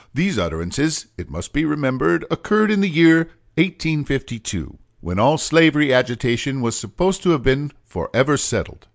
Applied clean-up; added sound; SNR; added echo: none; none; none; none.